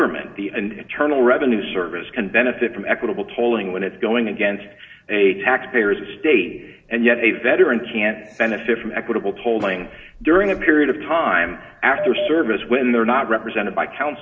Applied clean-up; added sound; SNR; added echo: none; none; none; none.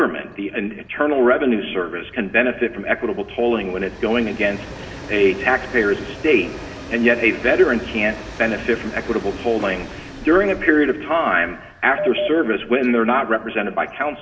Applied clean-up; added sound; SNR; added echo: none; Train; 17 dB; none.